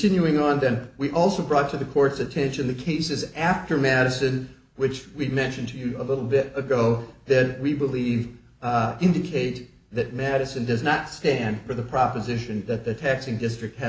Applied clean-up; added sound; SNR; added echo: none; none; none; none.